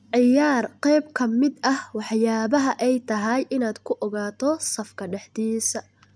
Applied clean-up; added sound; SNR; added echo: none; none; none; none.